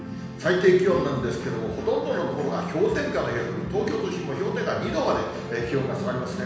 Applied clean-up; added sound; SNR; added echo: none; none; none; reverberation time 1.1 s.